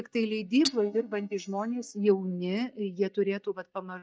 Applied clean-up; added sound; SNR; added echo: neural mask model DeepFilterNet 3.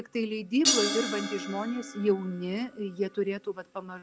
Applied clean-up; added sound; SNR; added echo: none; Crash cymbal; 4 dB; none.